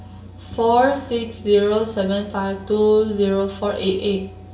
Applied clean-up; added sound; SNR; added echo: none; none; none; reverberation time 0.2 s.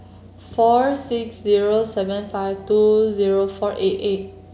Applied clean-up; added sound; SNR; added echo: none; none; none; none.